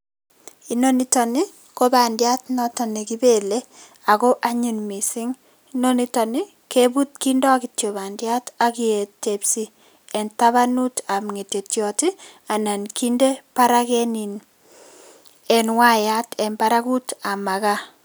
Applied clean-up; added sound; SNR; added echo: none; none; none; none.